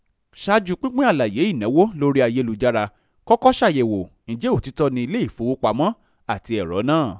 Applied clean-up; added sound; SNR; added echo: none; none; none; none.